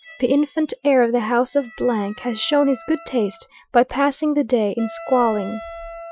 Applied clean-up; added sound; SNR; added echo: classical method Wiener filter.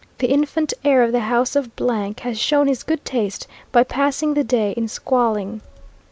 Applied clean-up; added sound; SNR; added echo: none; none; none; none.